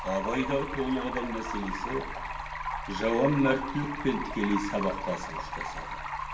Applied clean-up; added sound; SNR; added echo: none; Stream; 4 dB; reverberation time 0.8 s.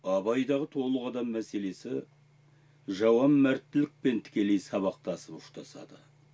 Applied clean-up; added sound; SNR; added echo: none; none; none; none.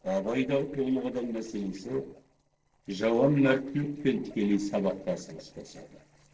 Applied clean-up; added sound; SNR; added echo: neural separator model SepFormer DNS4.